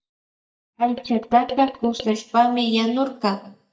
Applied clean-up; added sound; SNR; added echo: neural mask model DeepFilterNet 3.